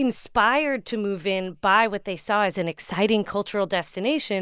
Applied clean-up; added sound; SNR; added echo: none; none; none; none.